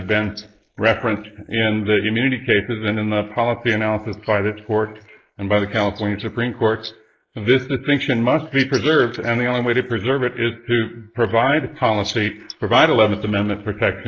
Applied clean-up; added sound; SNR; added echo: neural mask model Resemble Enhance denoiser.